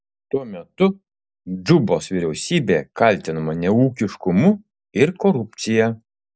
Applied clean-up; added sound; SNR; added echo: none; none; none; none.